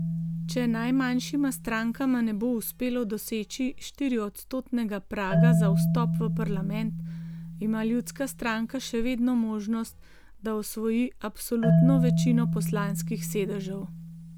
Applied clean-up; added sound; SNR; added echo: none; Marimba, xylophone; 0 dB; none.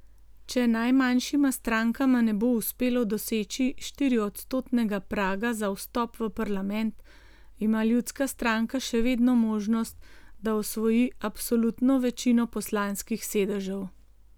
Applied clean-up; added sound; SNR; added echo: none; none; none; none.